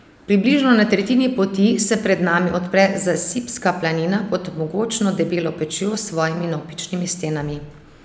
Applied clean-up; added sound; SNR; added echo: none; none; none; none.